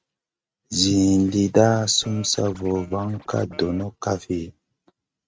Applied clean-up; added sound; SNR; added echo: neural mask model RNNoise.